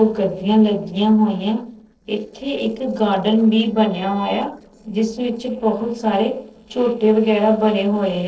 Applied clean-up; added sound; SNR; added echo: neural separator model SepFormer DNS4.